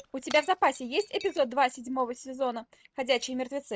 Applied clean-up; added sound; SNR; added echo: neural mask model RNNoise.